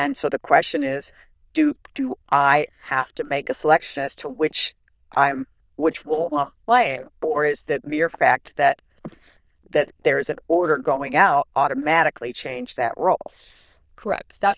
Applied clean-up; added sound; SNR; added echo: neural diffusion model UNIVERSE++.